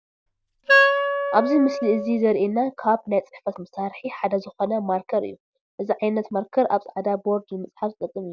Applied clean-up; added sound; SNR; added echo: none; Wind instrument, woodwind instrument; -2 dB; none.